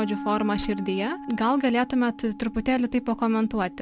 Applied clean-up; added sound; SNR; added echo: none; Wind instrument, woodwind instrument; 13 dB; none.